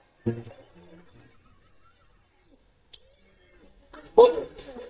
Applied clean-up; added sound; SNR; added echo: neural mask model DeepFilterNet 3.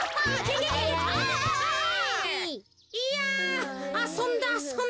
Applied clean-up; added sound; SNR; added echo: none; none; none; none.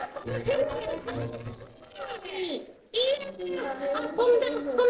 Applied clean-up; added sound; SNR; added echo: neural separator model SepFormer DNS4.